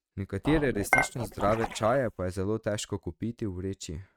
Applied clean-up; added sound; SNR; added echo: neural mask model RNNoise.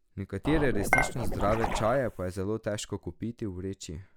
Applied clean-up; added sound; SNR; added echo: none; Scratching (performance technique) + Dishes, pots, and pans / Chink, clink; -1 dB; none.